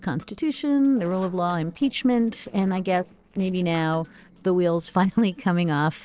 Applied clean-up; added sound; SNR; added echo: neural separator model SepFormer DNS4.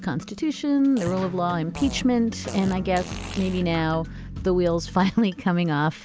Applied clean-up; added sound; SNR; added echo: none; Fart; 17 dB; none.